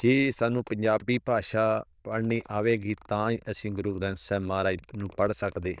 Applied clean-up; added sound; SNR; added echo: neural diffusion model UNIVERSE++.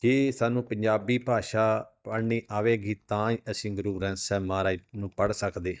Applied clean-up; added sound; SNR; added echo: neural mask model DeepFilterNet 3.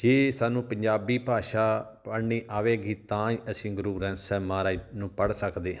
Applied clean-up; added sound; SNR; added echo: none; none; none; none.